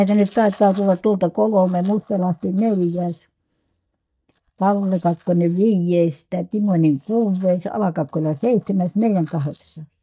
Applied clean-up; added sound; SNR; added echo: neural mask model DeepFilterNet 3.